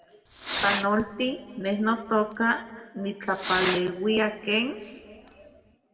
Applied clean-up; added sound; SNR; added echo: none; Fireworks; 3 dB; reverberation time 1.4 s.